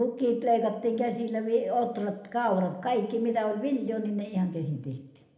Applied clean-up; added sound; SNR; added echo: none; none; none; reverberation time 0.8 s.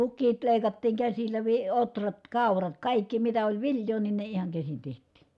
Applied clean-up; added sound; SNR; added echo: none; none; none; none.